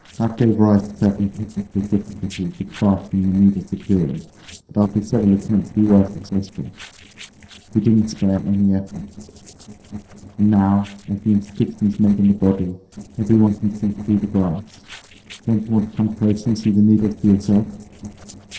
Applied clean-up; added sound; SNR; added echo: neural separator model SepFormer DNS4.